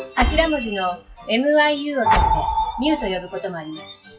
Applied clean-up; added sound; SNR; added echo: classical method WPE with log-MMSE.